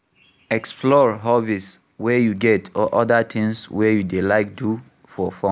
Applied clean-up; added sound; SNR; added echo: none; none; none; none.